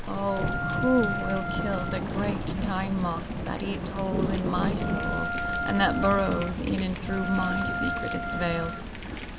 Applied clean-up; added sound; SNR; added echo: none; Thunder / Rain + Wind instrument, woodwind instrument; 1 dB; none.